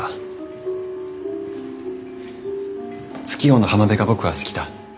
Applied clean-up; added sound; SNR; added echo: none; none; none; none.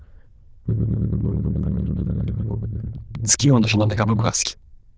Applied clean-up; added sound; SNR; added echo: neural diffusion model UNIVERSE++.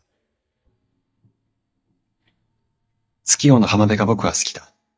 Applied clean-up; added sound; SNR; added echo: neural mask model DeepFilterNet 3.